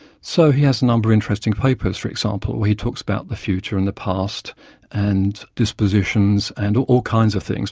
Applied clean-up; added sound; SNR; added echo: none; none; none; none.